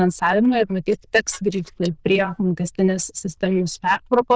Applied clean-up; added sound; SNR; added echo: neural diffusion model UNIVERSE++.